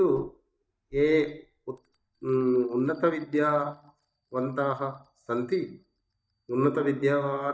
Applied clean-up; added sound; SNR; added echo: neural mask model DeepFilterNet 3.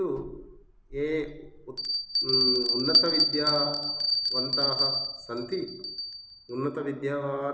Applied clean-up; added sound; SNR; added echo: none; Bell; -3 dB; none.